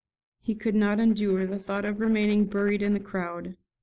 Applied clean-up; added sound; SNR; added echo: neural separator model SepFormer DNS4.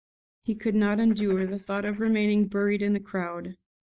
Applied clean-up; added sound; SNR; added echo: neural mask model DeepFilterNet 3.